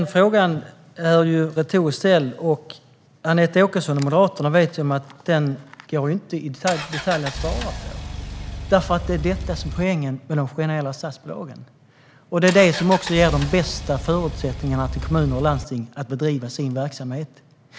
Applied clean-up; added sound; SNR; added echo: none; Engine; 8 dB; none.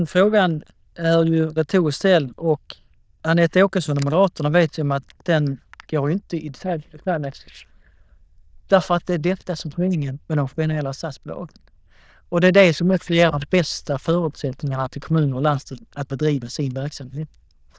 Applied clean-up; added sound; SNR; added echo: neural diffusion model UNIVERSE++.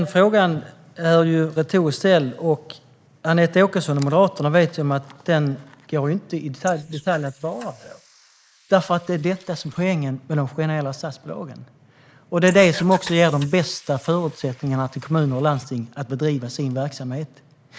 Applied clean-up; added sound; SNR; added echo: neural mask model Resemble Enhance denoiser.